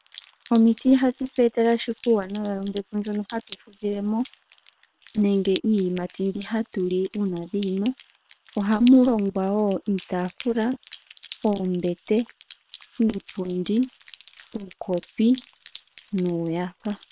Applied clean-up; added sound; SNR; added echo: neural separator model SepFormer WHAM!.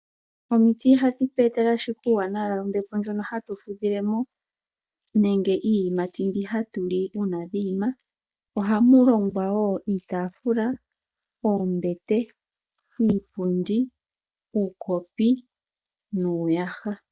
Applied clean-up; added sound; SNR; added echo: neural mask model DeepFilterNet 3.